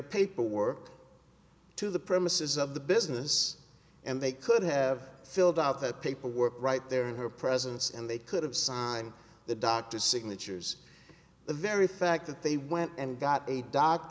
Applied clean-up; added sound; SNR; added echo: none; none; none; none.